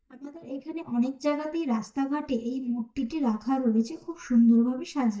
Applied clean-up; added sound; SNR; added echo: neural mask model DeepFilterNet 3.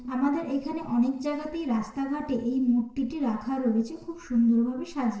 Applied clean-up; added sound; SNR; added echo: neural separator model SepFormer DNS4.